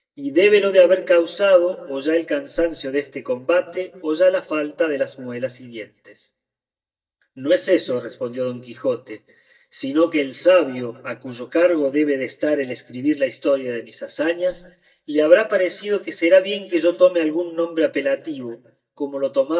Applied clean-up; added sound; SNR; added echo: neural mask model DeepFilterNet 3.